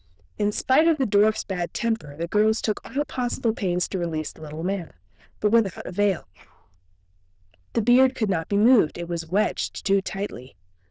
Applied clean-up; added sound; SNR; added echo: neural diffusion model UNIVERSE++.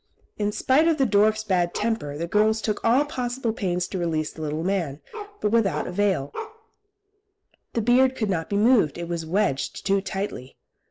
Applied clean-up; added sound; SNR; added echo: neural mask model Resemble Enhance denoiser.